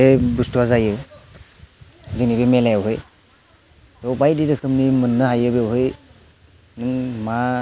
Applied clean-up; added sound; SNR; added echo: none; none; none; none.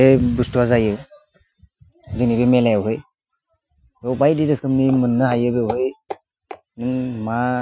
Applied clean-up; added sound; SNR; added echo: classical method Wiener filter.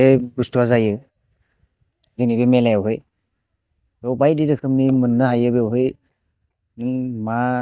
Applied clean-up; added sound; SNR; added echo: neural mask model DeepFilterNet 3.